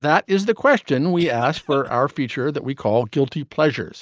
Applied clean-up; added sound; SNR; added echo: neural mask model DeepFilterNet 3.